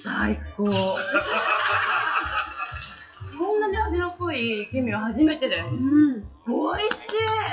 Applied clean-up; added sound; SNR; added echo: classical method WPE with log-MMSE.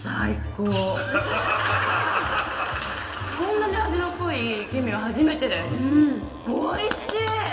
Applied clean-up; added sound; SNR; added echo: none; Motorcycle; 16 dB; reverberation time 1.7 s.